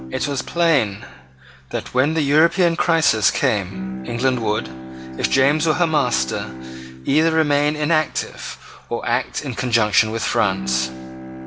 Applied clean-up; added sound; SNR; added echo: none; Bowed string instrument; 14 dB; none.